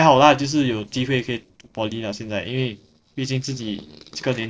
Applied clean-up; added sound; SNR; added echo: neural separator model SepFormer DNS4.